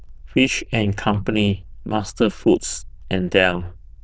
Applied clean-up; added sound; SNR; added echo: neural diffusion model UNIVERSE++.